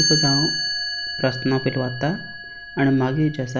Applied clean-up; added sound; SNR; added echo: none; Chime; 4 dB; none.